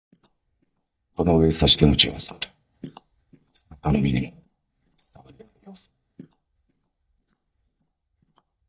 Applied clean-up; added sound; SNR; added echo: neural mask model DeepFilterNet 3.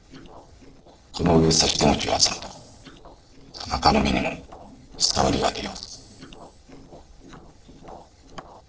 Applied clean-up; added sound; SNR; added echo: neural separator model SepFormer DNS4.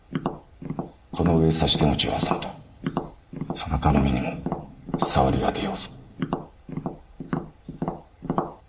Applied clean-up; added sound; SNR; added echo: none; Tap; 5 dB; reverberation time 1.8 s.